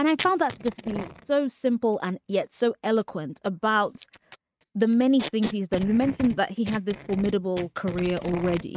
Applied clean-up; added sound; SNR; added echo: neural mask model RNNoise.